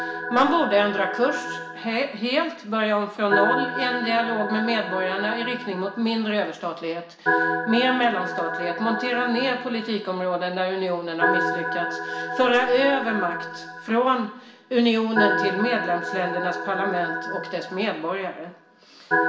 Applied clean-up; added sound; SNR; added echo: none; Organ; 4 dB; reverberation time 0.7 s.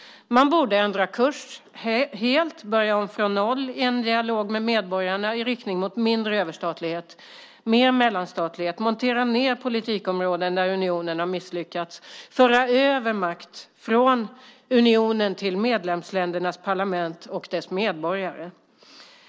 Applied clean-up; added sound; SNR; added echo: none; none; none; none.